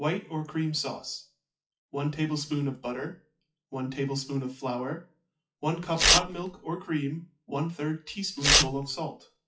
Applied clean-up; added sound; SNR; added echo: classical method WPE with log-MMSE.